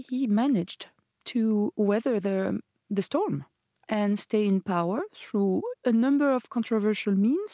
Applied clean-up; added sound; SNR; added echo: none; none; none; none.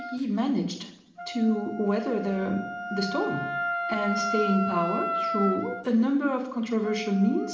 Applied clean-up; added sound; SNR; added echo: none; Wind instrument, woodwind instrument; 6 dB; reverberation time 0.9 s.